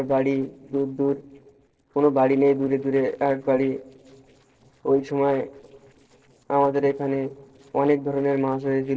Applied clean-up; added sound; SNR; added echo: neural separator model SepFormer DNS4.